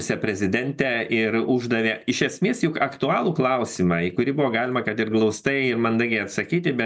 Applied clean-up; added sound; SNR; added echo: none; none; none; none.